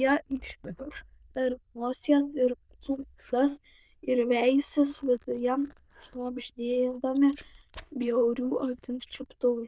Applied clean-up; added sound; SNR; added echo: neural diffusion model UNIVERSE++.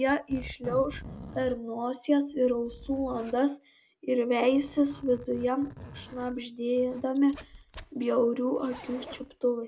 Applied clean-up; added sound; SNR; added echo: none; Zipper (clothing); 18 dB; none.